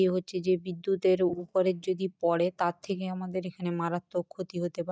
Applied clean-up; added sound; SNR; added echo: neural mask model DeepFilterNet 3.